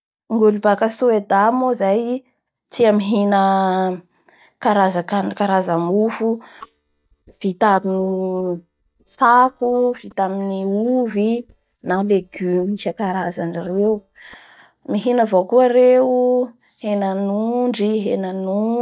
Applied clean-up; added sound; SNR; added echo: neural mask model DeepFilterNet 3.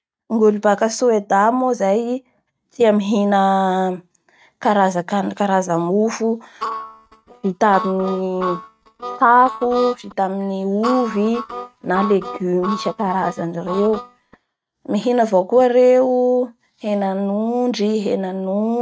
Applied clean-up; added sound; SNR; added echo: neural mask model RNNoise.